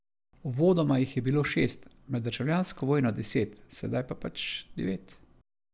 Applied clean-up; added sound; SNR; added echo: none; none; none; none.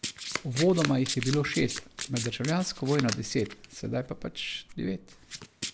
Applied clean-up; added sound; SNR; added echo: none; Domestic sounds, home sounds; 9 dB; none.